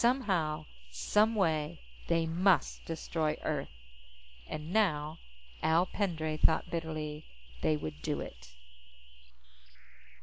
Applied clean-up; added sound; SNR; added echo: none; none; none; none.